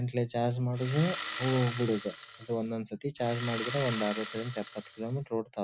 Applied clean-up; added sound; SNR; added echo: none; Engine starting; 7 dB; none.